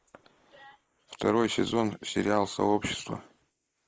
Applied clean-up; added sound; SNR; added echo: neural mask model Resemble Enhance denoiser.